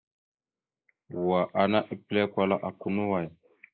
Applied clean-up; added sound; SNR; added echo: neural mask model Resemble Enhance denoiser.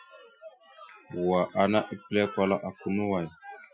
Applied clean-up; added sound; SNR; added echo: classical method Wiener filter.